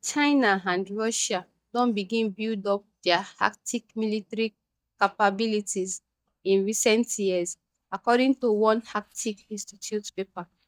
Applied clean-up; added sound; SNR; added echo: neural mask model DeepFilterNet 3.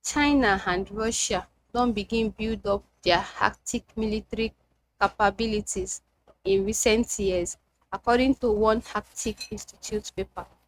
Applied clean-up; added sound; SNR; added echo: neural mask model RNNoise.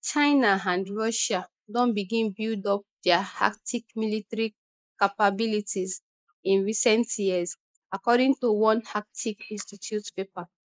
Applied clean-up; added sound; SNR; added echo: neural mask model Resemble Enhance denoiser.